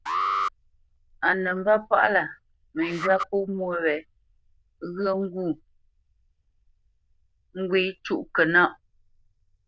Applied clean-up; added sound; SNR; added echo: neural diffusion model UNIVERSE++.